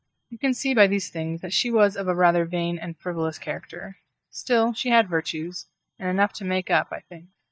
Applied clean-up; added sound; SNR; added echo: neural mask model DeepFilterNet 3.